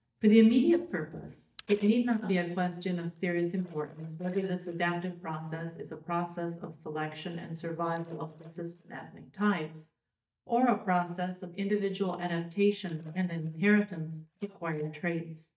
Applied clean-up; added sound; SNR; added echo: neural mask model DeepFilterNet 3.